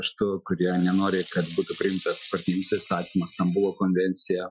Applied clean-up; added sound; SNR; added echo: classical method Wiener filter.